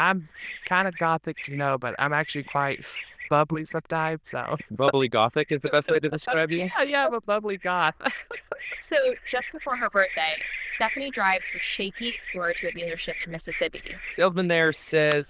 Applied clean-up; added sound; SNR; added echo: neural diffusion model UNIVERSE++.